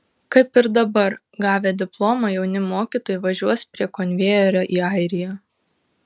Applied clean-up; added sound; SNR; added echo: none; none; none; none.